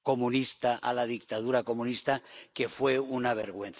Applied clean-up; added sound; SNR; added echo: neural mask model Resemble Enhance denoiser.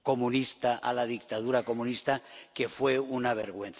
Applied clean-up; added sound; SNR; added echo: none; none; none; none.